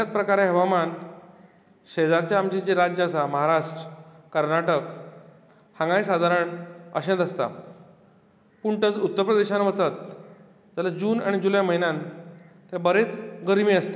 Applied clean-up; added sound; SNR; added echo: none; none; none; none.